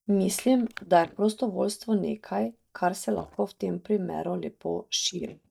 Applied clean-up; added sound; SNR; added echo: neural mask model DeepFilterNet 3.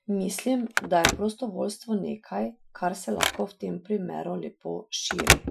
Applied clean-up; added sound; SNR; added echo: classical method Wiener filter.